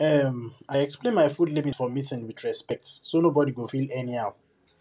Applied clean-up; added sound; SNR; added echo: none; none; none; none.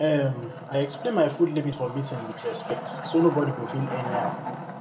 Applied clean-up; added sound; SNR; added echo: none; Wood; 9 dB; reverberation time 0.8 s.